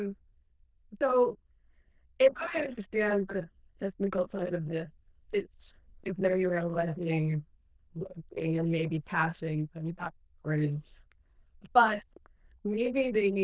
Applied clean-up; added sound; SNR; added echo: neural diffusion model UNIVERSE++.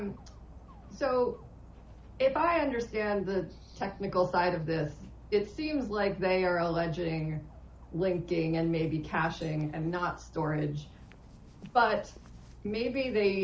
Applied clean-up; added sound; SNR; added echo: none; Dog; 18 dB; none.